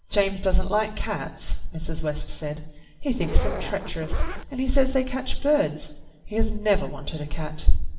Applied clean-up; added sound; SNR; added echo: none; Zipper (clothing); 14 dB; reverberation time 0.8 s.